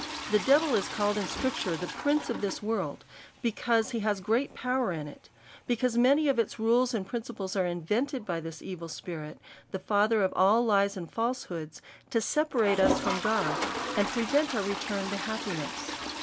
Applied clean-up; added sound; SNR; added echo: none; Toilet flush; 9 dB; none.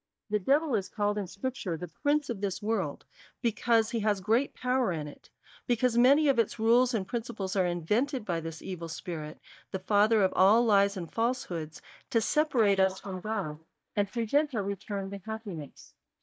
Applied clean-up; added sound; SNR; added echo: neural mask model DeepFilterNet 3.